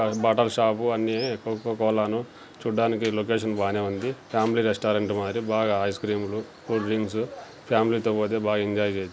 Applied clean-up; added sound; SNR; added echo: none; none; none; none.